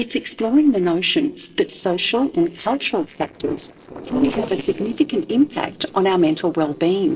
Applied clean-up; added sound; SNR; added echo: neural separator model SepFormer DNS4.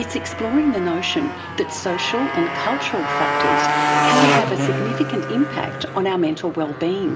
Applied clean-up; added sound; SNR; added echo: none; Motorcycle; 0 dB; reverberation time 0.7 s.